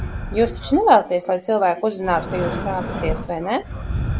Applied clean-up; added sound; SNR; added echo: none; Breathing; 7 dB; none.